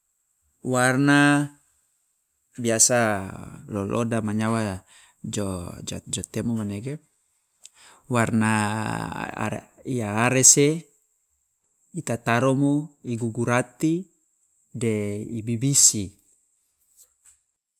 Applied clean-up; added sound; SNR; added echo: none; none; none; none.